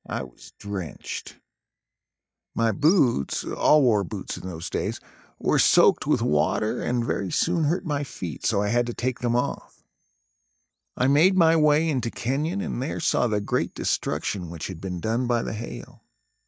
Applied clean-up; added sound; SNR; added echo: neural mask model DeepFilterNet 3.